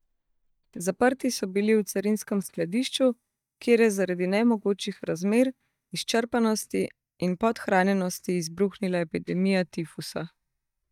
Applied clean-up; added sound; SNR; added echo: neural mask model DeepFilterNet 3.